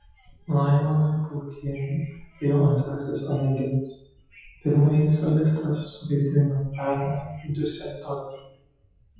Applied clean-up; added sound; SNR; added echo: classical method WPE with log-MMSE.